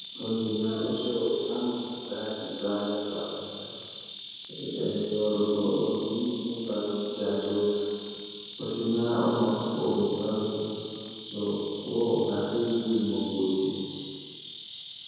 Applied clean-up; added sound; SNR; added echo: none; Insect; -5 dB; reverberation time 2.2 s.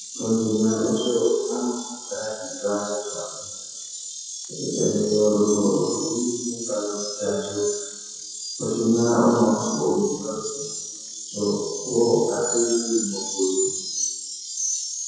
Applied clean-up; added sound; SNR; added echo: classical method WPE with log-MMSE.